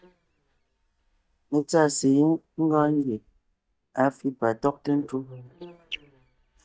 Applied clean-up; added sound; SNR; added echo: neural mask model DeepFilterNet 3.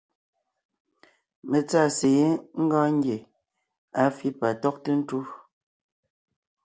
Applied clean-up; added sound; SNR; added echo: none; none; none; none.